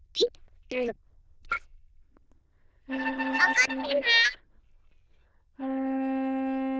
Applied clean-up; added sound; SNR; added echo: neural diffusion model UNIVERSE++.